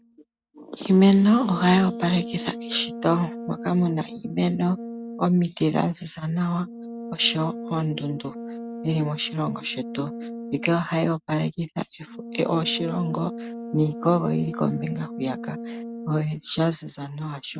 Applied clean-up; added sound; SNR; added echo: neural mask model RNNoise.